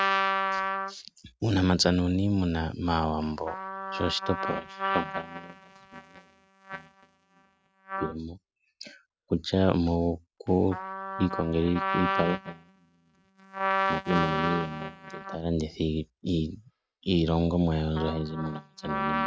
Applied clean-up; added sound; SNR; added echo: neural mask model RNNoise.